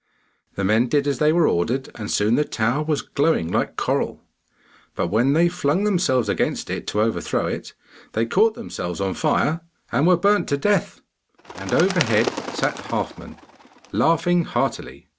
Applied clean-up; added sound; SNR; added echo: none; Bird; 11 dB; none.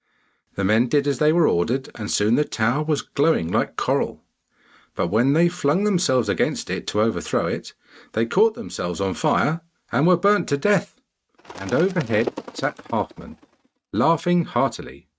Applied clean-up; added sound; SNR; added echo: neural mask model RNNoise.